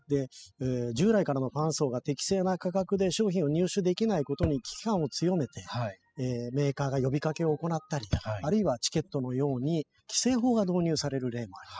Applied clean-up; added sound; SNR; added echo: classical method spectral subtraction.